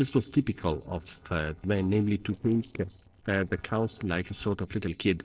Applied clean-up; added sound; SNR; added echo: neural separator model SepFormer DNS4.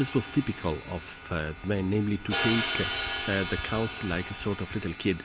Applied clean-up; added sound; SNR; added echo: none; Crash cymbal; 6 dB; none.